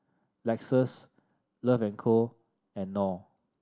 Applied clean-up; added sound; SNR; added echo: none; none; none; none.